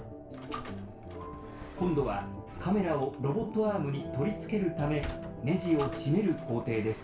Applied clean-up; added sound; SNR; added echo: none; Sliding door; 16 dB; reverberation time 0.3 s.